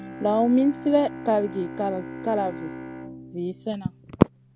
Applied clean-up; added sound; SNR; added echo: none; Bowed string instrument; 13 dB; none.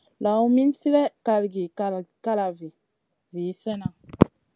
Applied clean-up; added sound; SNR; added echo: none; none; none; none.